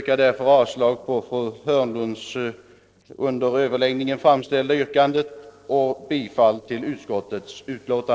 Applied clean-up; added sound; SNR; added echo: neural separator model SepFormer DNS4.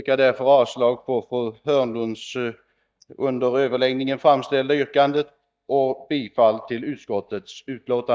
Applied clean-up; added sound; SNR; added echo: neural mask model DeepFilterNet 3.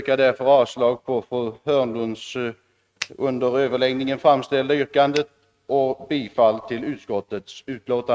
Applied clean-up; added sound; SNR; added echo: neural mask model RNNoise.